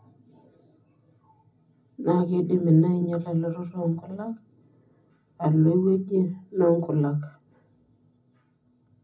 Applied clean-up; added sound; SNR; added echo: none; none; none; reverberation time 0.4 s.